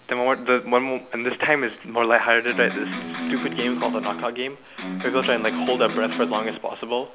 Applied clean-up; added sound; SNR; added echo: none; Electric guitar; 5 dB; none.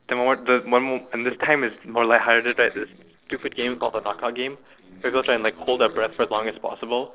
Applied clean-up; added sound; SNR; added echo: neural separator model SepFormer DNS4.